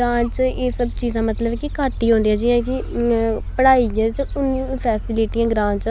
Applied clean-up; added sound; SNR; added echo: none; Gull, seagull; 7 dB; none.